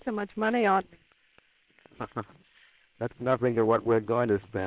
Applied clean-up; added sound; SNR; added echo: neural separator model SepFormer WHAM!.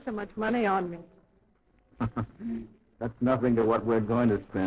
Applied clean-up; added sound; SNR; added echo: neural separator model SepFormer DNS4.